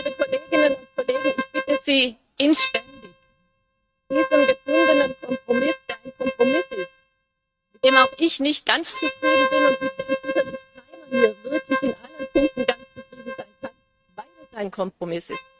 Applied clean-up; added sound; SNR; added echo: neural mask model RNNoise.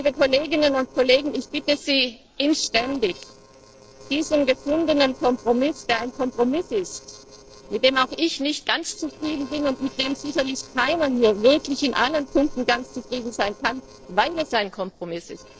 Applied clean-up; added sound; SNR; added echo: neural separator model SepFormer DNS4.